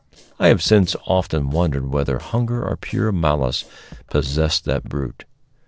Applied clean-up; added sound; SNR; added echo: neural separator model SepFormer DNS4.